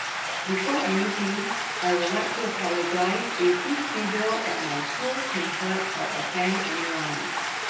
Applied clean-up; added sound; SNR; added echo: none; Stream; 1 dB; reverberation time 0.9 s.